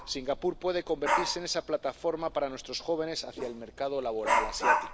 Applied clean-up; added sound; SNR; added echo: none; Dog; 1 dB; none.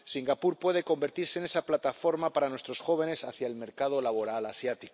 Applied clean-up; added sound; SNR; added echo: none; none; none; none.